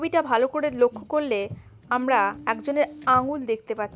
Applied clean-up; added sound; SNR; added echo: none; Car; 19 dB; none.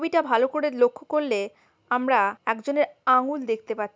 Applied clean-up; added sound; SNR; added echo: none; none; none; none.